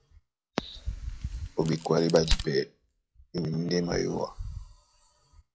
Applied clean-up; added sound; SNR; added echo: classical method log-MMSE.